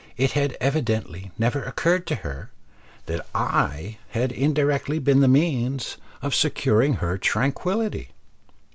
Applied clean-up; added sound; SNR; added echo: none; none; none; none.